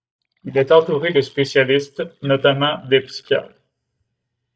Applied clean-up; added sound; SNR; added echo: neural mask model DeepFilterNet 3.